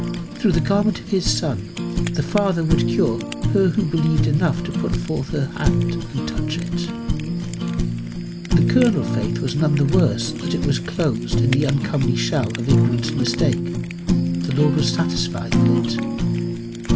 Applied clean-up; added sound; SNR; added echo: none; Fire; -1 dB; none.